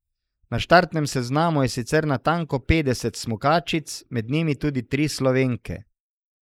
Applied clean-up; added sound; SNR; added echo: neural mask model Resemble Enhance denoiser.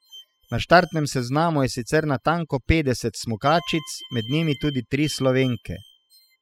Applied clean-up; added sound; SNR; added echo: classical method spectral subtraction.